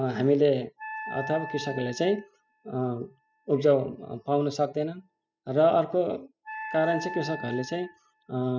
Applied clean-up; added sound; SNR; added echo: classical method spectral subtraction.